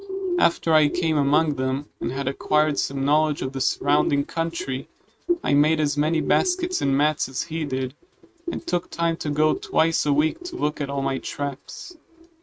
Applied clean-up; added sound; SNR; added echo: neural mask model RNNoise.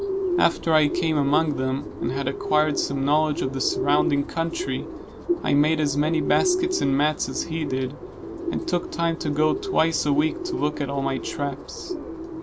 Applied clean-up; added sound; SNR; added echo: none; Bird; 5 dB; none.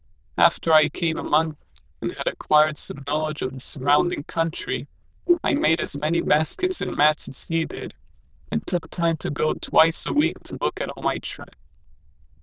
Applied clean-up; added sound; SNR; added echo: neural diffusion model UNIVERSE++.